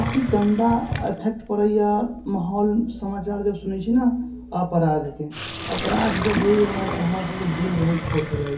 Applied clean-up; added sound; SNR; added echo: none; Sink (filling or washing); 8 dB; reverberation time 0.3 s.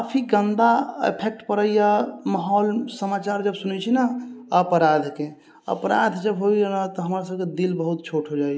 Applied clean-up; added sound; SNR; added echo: none; none; none; none.